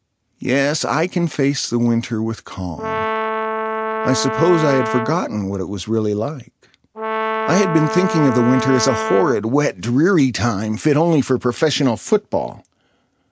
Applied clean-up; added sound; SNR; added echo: none; Brass instrument; 4 dB; none.